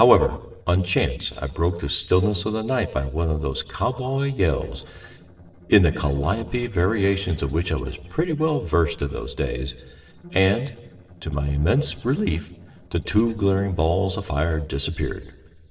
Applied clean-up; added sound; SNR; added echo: neural separator model SepFormer DNS4.